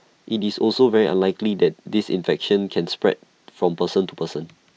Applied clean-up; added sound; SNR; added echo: none; none; none; none.